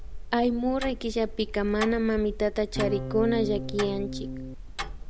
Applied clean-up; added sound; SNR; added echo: none; Tick-tock + Electric guitar / Strum; 7 dB; none.